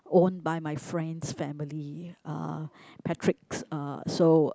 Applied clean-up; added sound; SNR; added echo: none; none; none; none.